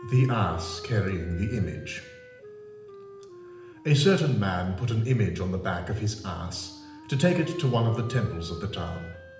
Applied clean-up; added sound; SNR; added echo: none; Wind instrument, woodwind instrument; 17 dB; reverberation time 0.8 s.